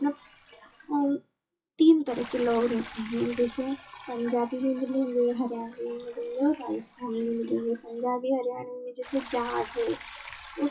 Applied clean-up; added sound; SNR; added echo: classical method WPE with log-MMSE.